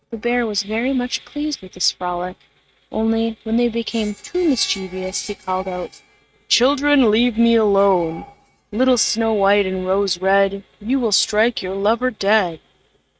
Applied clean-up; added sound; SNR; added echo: neural mask model RNNoise.